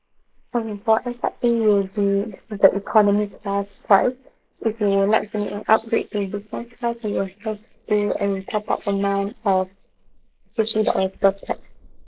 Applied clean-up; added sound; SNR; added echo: neural mask model Resemble Enhance denoiser.